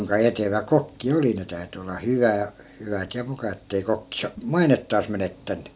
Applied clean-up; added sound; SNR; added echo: none; none; none; none.